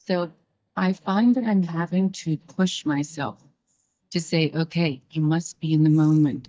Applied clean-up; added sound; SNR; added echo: neural mask model DeepFilterNet 3.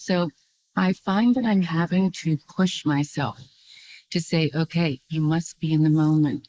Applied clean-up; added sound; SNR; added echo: neural mask model Resemble Enhance denoiser.